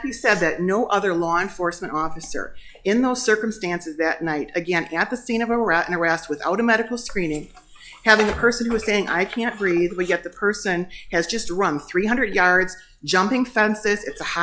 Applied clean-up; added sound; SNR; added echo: classical method log-MMSE.